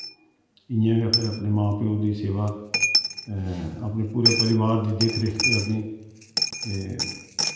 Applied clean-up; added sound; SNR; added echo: none; Coin (dropping); 3 dB; reverberation time 1.1 s.